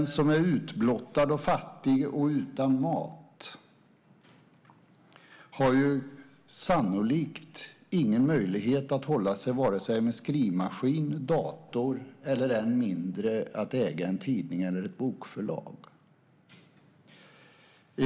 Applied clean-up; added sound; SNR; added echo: none; none; none; none.